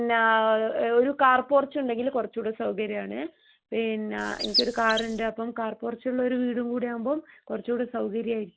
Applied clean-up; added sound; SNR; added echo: none; Chirp, tweet; 5 dB; none.